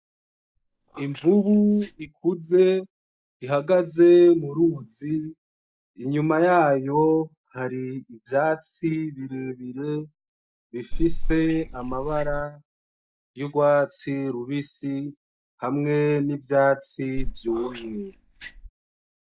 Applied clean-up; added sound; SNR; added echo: neural mask model DeepFilterNet 3.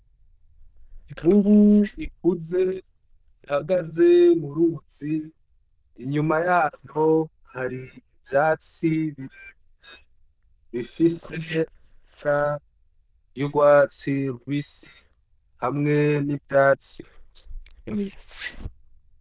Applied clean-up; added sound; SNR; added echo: neural diffusion model UNIVERSE++.